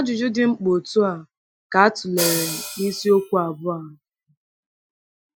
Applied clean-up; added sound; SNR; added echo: classical method Wiener filter.